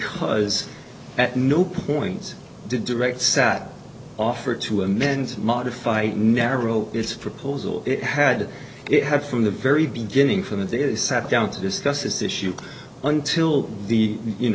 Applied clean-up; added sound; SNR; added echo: none; none; none; none.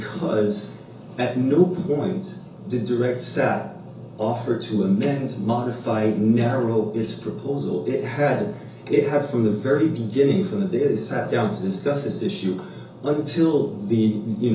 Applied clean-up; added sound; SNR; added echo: none; none; none; reverberation time 0.7 s.